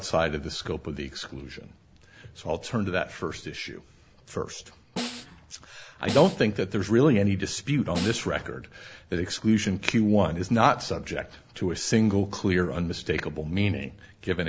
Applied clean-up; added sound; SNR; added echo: none; Snare drum; 11 dB; none.